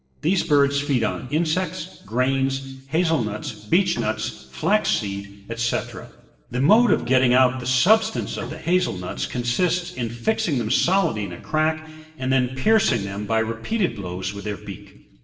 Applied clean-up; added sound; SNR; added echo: neural separator model SepFormer DNS4.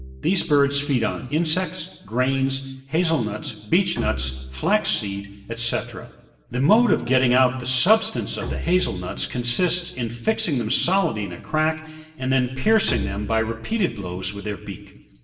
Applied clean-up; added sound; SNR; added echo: none; Bowed string instrument; 14 dB; reverberation time 1.0 s.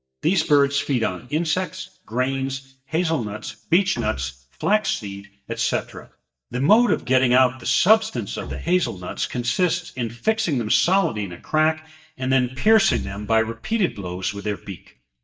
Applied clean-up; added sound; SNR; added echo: neural mask model DeepFilterNet 3.